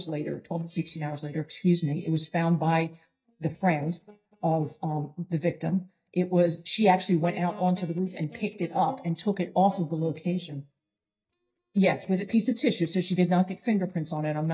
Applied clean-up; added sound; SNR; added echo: neural mask model DeepFilterNet 3.